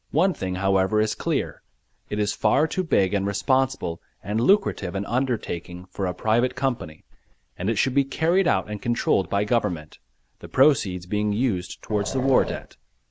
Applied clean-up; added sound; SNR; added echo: none; Growling; 9 dB; none.